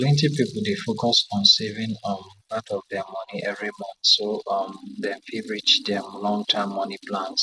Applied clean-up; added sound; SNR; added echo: neural mask model RNNoise.